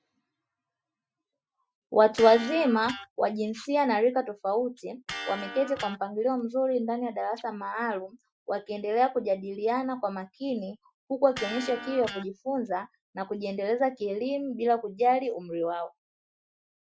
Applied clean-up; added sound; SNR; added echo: classical method Wiener filter.